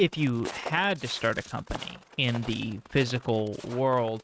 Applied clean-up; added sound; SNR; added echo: neural mask model RNNoise.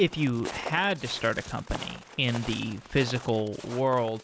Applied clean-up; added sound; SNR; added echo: none; Walk, footsteps; 13 dB; none.